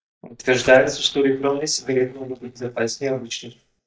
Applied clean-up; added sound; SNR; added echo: neural mask model DeepFilterNet 3.